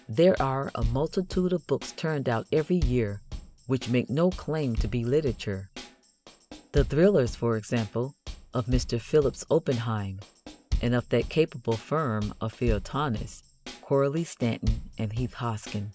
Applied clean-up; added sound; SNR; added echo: none; Bass drum / Snare drum / Drum kit; 9 dB; none.